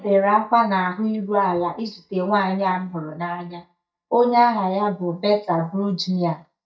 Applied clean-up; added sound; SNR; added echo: neural mask model DeepFilterNet 3.